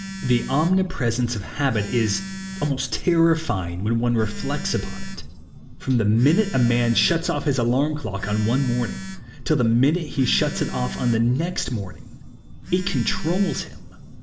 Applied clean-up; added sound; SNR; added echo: none; Telephone; 12 dB; reverberation time 1.5 s.